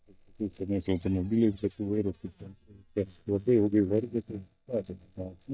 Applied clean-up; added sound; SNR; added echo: neural mask model DeepFilterNet 3.